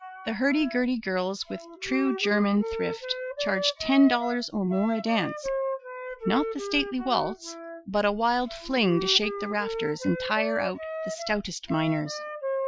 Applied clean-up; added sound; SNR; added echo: classical method Wiener filter.